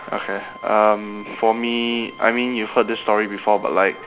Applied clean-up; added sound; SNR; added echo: none; Gunshot, gunfire + Bowed string instrument; 19 dB; none.